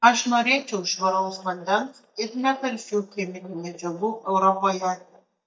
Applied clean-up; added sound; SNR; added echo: neural mask model DeepFilterNet 3.